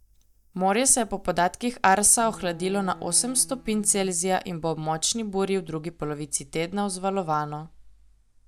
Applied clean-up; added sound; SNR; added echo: neural mask model DeepFilterNet 3.